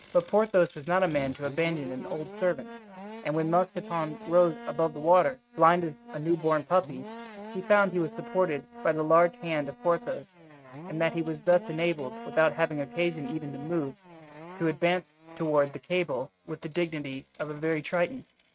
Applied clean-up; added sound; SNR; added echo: neural mask model RNNoise.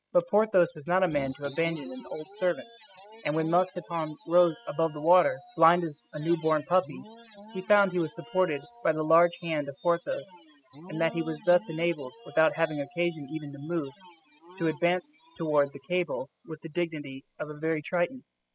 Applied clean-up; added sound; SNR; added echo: classical method spectral subtraction.